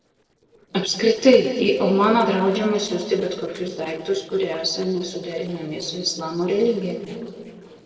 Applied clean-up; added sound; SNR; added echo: neural separator model SepFormer DNS4.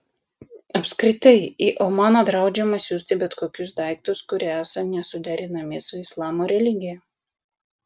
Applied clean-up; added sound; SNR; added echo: none; none; none; none.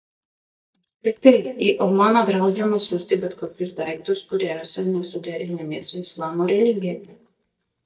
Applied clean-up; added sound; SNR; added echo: neural mask model DeepFilterNet 3.